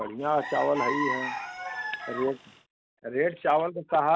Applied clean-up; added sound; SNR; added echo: none; Chicken, rooster; 6 dB; none.